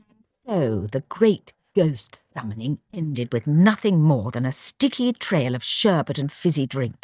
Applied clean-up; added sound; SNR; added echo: neural mask model DeepFilterNet 3.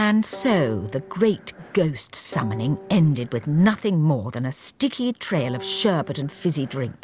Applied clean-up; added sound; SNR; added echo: none; Guitar; 17 dB; none.